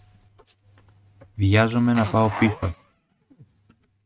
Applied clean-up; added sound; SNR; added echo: neural mask model RNNoise.